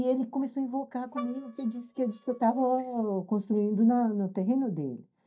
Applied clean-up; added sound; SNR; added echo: neural mask model DeepFilterNet 3.